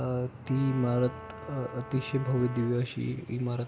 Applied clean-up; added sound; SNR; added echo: none; Brass instrument; 15 dB; none.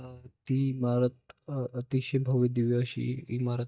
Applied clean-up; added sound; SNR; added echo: neural mask model DeepFilterNet 3.